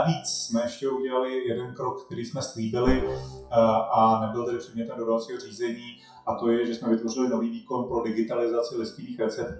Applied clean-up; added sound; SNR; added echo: classical method WPE with log-MMSE.